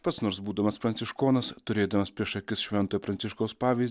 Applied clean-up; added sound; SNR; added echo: none; none; none; none.